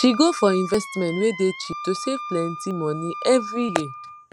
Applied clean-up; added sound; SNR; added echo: none; Wind instrument, woodwind instrument; 11 dB; none.